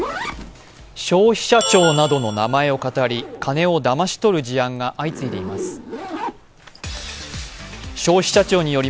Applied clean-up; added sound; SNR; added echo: none; Zipper (clothing); 15 dB; none.